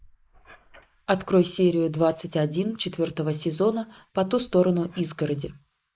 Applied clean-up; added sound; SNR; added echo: neural mask model Resemble Enhance denoiser.